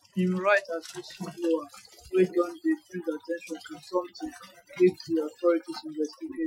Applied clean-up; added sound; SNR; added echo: classical method Wiener filter.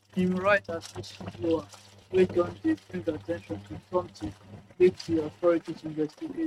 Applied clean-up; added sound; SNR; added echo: neural mask model RNNoise.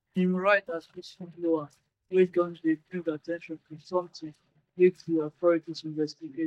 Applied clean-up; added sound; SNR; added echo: neural mask model DeepFilterNet 3.